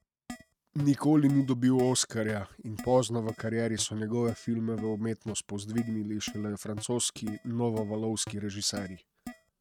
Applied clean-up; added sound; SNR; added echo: neural mask model RNNoise.